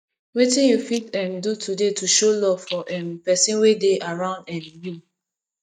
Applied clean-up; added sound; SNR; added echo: neural mask model DeepFilterNet 3.